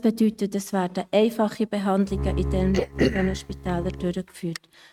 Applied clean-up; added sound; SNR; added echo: neural mask model RNNoise.